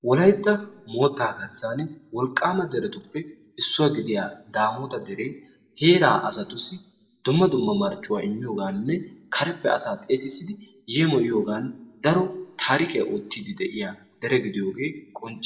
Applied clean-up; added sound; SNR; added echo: none; none; none; reverberation time 0.5 s.